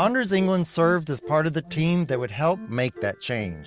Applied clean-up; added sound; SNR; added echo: none; none; none; none.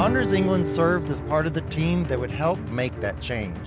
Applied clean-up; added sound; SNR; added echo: none; Drum + Guitar; 4 dB; none.